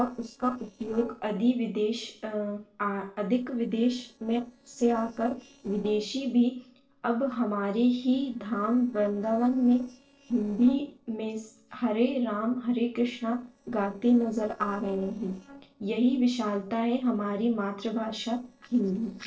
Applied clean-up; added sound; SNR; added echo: neural separator model SepFormer DNS4.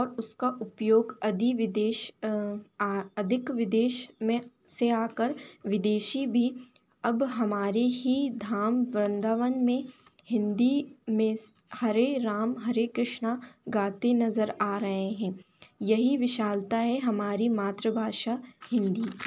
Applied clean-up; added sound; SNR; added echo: none; none; none; none.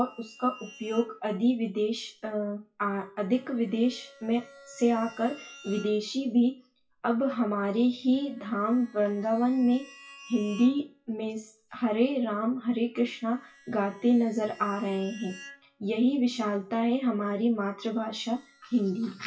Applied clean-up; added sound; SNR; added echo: classical method WPE with log-MMSE.